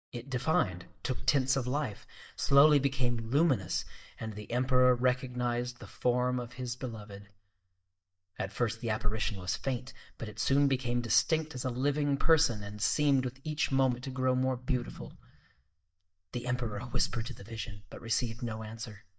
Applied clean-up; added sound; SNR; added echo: neural mask model DeepFilterNet 3.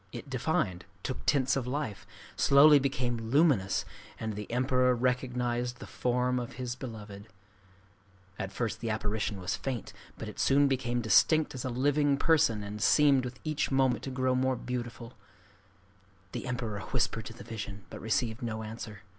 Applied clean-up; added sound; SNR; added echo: none; none; none; none.